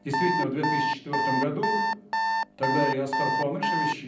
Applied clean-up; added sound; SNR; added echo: none; Alarm; -2 dB; reverberation time 0.6 s.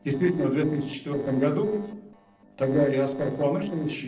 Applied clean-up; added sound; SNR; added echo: neural separator model SepFormer DNS4.